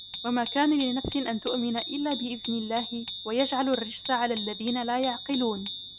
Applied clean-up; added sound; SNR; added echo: none; Bicycle bell; 8 dB; none.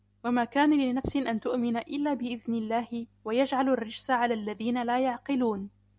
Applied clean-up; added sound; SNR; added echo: none; none; none; none.